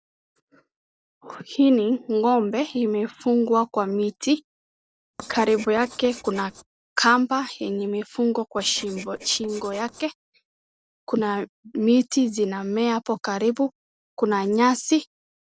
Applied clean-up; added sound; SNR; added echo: neural separator model SepFormer DNS4.